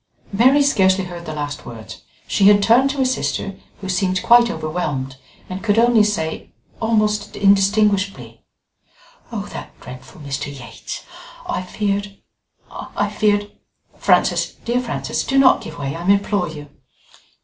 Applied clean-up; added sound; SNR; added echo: none; none; none; none.